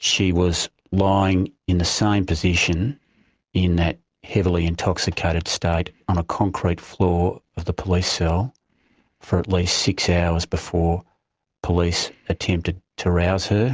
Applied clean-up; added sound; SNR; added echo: none; none; none; none.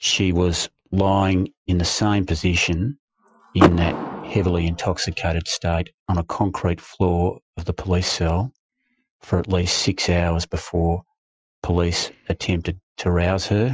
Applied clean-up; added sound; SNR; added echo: classical method Wiener filter.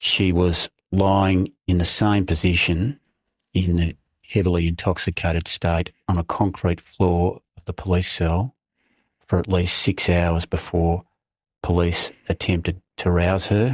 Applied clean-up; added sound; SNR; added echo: neural mask model DeepFilterNet 3.